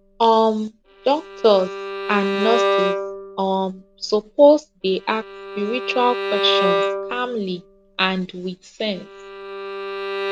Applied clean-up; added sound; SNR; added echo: none; Bowed string instrument; 5 dB; none.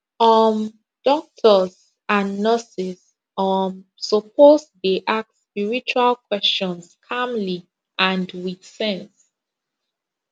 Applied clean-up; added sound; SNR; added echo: none; none; none; none.